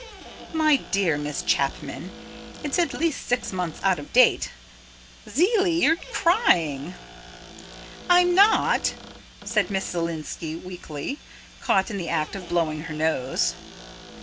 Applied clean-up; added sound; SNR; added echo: none; Squeak; 18 dB; none.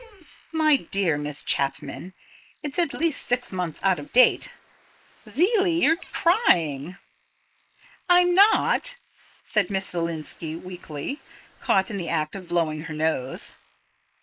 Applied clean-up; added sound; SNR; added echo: neural mask model Resemble Enhance denoiser.